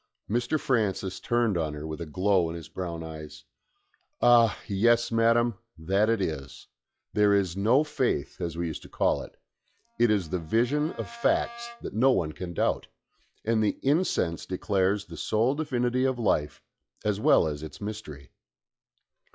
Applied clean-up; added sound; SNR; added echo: classical method log-MMSE.